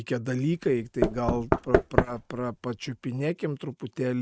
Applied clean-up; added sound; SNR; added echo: neural mask model RNNoise.